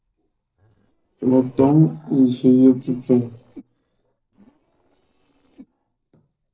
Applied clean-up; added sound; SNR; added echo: neural separator model SepFormer DNS4.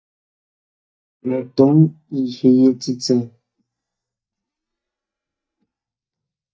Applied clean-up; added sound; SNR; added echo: neural mask model DeepFilterNet 3.